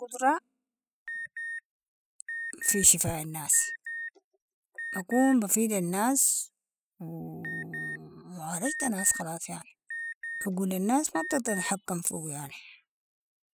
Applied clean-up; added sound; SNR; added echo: classical method spectral subtraction.